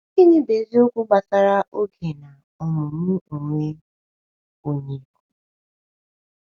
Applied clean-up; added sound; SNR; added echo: none; none; none; none.